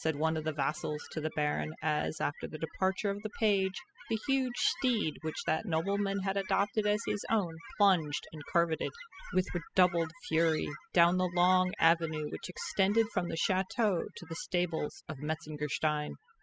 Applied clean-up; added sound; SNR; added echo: classical method spectral subtraction.